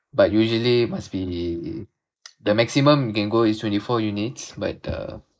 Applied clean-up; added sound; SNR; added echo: neural mask model Resemble Enhance denoiser.